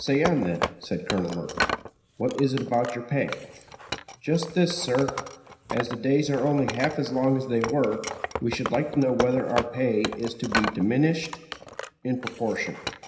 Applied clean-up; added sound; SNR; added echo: none; Wood; 8 dB; reverberation time 0.9 s.